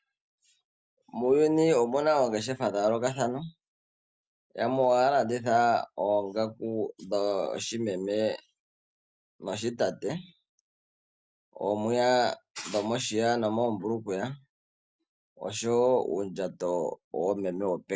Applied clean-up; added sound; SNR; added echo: none; none; none; none.